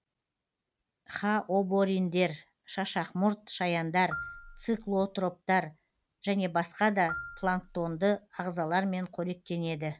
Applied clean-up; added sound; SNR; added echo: none; Marimba, xylophone; 14 dB; none.